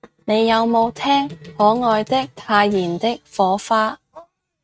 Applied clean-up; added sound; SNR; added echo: neural mask model RNNoise.